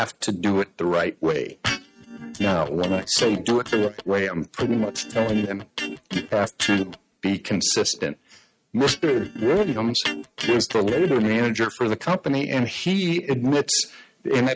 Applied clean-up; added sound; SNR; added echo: neural mask model RNNoise.